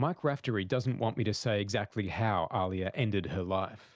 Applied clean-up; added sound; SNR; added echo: none; none; none; none.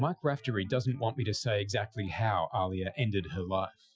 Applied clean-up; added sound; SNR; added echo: classical method Wiener filter.